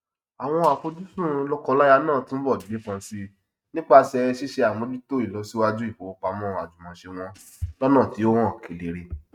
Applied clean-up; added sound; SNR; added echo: neural mask model RNNoise.